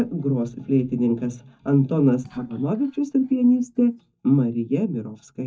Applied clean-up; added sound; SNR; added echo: neural mask model DeepFilterNet 3.